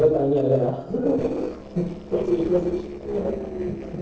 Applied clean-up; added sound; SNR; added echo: neural separator model SepFormer DNS4.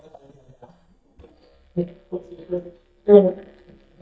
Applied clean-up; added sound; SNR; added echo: neural mask model DeepFilterNet 3.